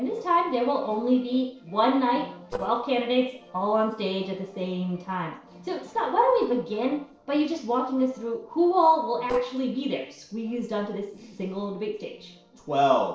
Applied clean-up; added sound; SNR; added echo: neural separator model SepFormer DNS4.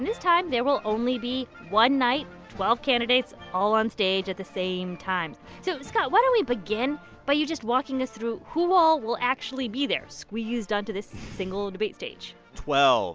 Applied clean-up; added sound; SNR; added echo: none; none; none; none.